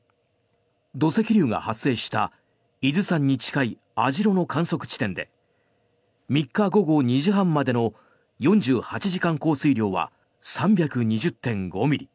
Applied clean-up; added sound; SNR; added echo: none; none; none; none.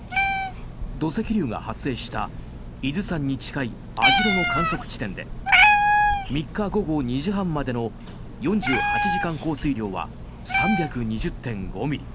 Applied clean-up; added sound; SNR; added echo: none; Meow; -2 dB; none.